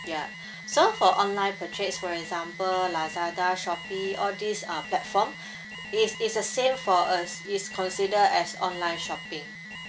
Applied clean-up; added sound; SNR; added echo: none; Alarm; 13 dB; none.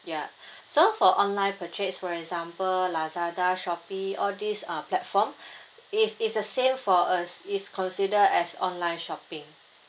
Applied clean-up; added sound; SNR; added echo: none; none; none; none.